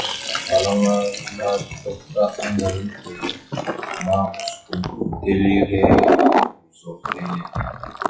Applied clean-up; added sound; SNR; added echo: classical method WPE with log-MMSE.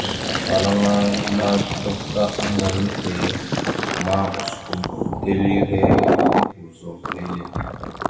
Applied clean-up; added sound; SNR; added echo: none; Fill (with liquid); -1 dB; reverberation time 1.9 s.